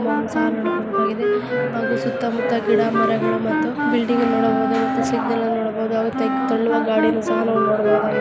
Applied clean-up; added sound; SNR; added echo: none; Wind instrument, woodwind instrument; 2 dB; none.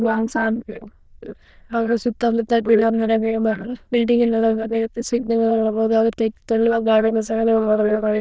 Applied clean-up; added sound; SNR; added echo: neural diffusion model UNIVERSE++.